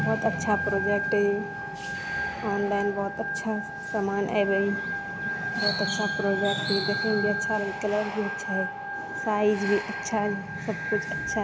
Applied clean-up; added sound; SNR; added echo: none; Organ; 5 dB; none.